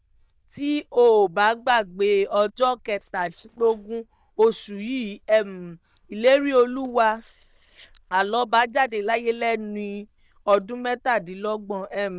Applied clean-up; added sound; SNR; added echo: neural diffusion model UNIVERSE++.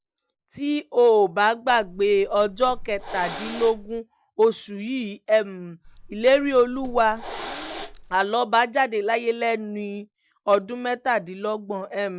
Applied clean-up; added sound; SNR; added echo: none; Hiss; 13 dB; none.